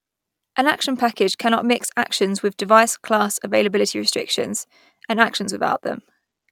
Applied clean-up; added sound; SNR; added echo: none; none; none; none.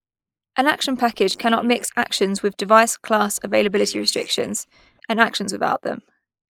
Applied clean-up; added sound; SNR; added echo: neural mask model Resemble Enhance denoiser.